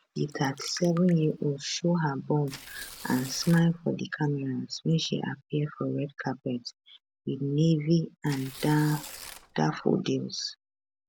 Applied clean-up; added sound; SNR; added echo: none; Trickle, dribble + Tearing; 17 dB; none.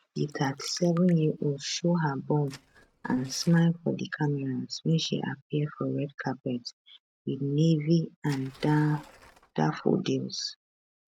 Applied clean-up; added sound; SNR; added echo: neural mask model RNNoise.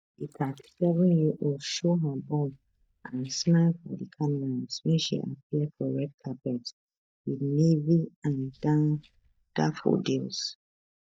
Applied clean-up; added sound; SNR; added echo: neural mask model DeepFilterNet 3.